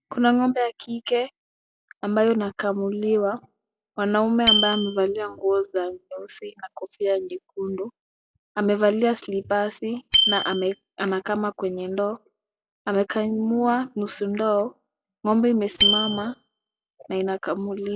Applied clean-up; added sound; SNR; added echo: classical method log-MMSE.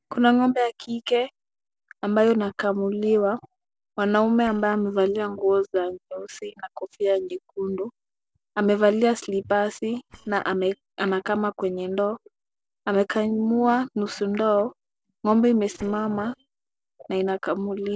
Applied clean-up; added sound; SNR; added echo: neural separator model SepFormer DNS4.